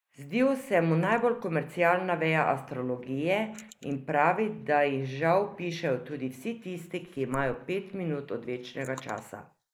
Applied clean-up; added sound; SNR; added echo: neural mask model Resemble Enhance denoiser.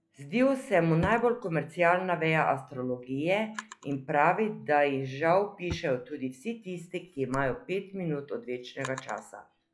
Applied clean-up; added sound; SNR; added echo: classical method log-MMSE.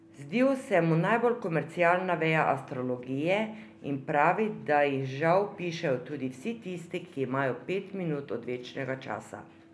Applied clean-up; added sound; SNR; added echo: none; none; none; none.